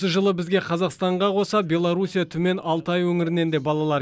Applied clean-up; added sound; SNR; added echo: none; none; none; none.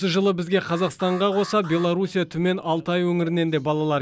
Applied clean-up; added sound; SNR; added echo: none; Alarm; 18 dB; none.